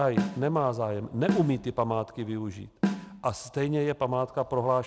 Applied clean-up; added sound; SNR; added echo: none; Snare drum; 1 dB; none.